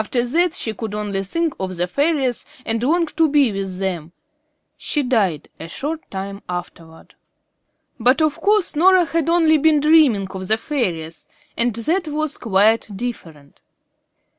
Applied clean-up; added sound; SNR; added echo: none; none; none; none.